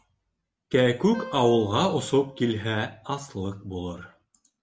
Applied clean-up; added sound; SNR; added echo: none; Wind instrument, woodwind instrument; 17 dB; none.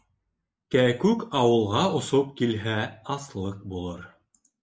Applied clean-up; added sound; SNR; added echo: neural mask model Resemble Enhance denoiser.